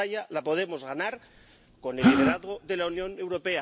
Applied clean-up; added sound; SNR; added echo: none; Gasp; -3 dB; none.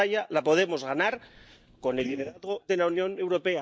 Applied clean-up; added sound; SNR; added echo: neural mask model DeepFilterNet 3.